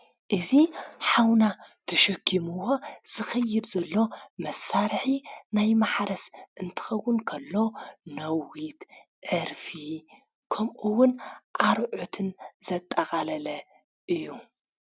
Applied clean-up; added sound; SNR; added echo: none; none; none; none.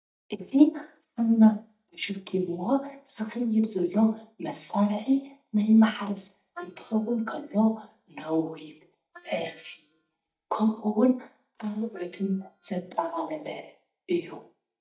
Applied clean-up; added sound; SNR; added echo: neural mask model DeepFilterNet 3.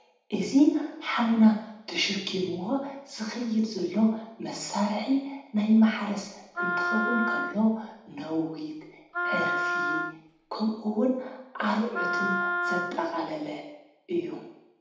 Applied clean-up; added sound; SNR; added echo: none; Wind instrument, woodwind instrument; 3 dB; reverberation time 0.8 s.